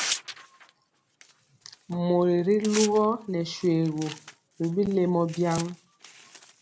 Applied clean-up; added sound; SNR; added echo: none; Tearing; 13 dB; none.